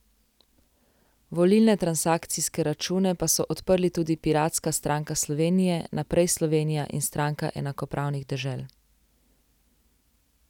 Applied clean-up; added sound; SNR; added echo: none; none; none; none.